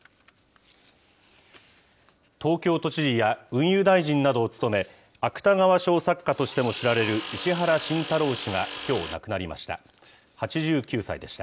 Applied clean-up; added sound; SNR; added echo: none; Tools; 10 dB; none.